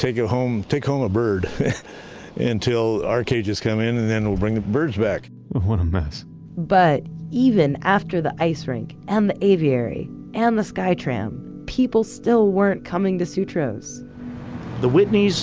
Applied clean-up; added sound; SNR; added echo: none; none; none; none.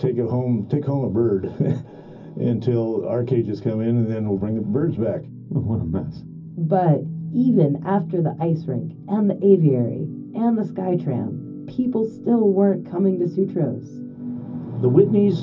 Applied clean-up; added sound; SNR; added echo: none; none; none; reverberation time 0.4 s.